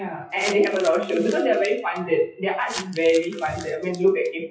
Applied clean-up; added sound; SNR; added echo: classical method WPE with log-MMSE.